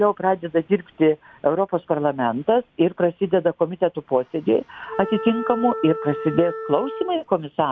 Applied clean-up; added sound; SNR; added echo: none; Wind instrument, woodwind instrument; 10 dB; none.